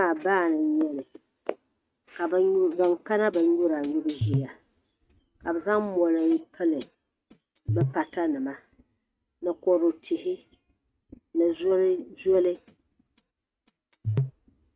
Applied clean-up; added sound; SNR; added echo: neural mask model RNNoise.